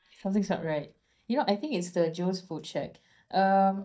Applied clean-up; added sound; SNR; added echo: neural mask model DeepFilterNet 3.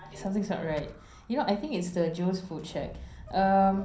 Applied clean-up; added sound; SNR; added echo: none; Squeak / Accelerating, revving, vroom / Vehicle; 18 dB; reverberation time 0.6 s.